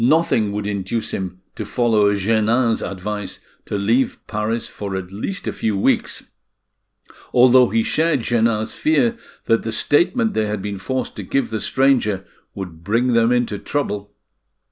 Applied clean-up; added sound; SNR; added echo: none; none; none; none.